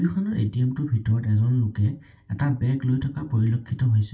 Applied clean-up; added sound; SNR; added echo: none; none; none; reverberation time 0.2 s.